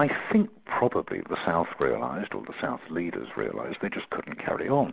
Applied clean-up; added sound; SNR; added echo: none; none; none; none.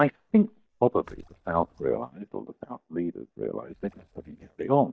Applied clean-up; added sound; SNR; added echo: neural mask model DeepFilterNet 3.